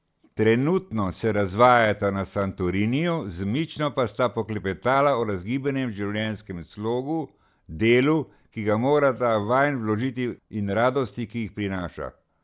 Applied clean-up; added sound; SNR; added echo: none; none; none; none.